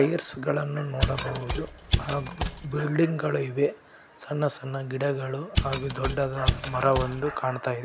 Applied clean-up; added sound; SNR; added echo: none; Mechanisms; 2 dB; none.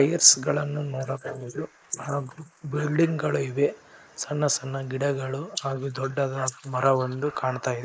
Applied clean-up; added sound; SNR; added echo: neural mask model Resemble Enhance denoiser.